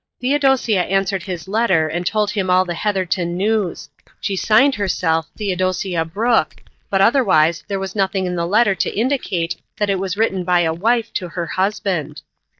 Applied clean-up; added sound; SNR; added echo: neural mask model DeepFilterNet 3.